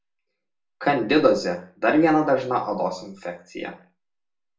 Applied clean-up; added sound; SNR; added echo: none; none; none; reverberation time 0.3 s.